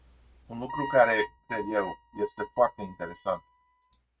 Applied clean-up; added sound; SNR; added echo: neural mask model RNNoise.